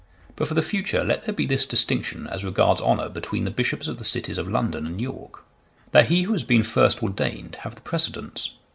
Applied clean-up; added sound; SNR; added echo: none; none; none; none.